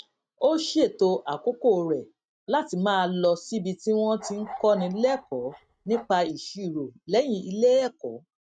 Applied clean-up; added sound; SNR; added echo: neural mask model RNNoise.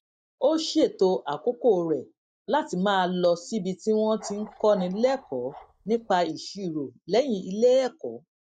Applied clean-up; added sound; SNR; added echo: neural mask model DeepFilterNet 3.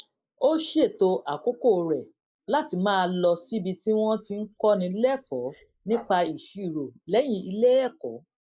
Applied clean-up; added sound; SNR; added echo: neural mask model Resemble Enhance denoiser.